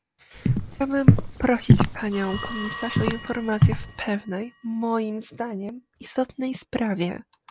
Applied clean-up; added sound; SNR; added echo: none; Walk, footsteps + Telephone; -4 dB; none.